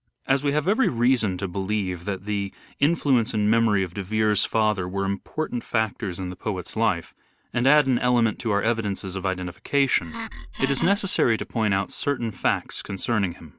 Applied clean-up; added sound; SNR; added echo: none; Wood; 9 dB; none.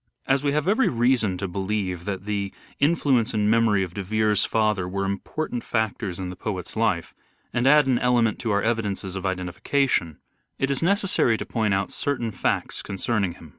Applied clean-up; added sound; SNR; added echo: none; none; none; none.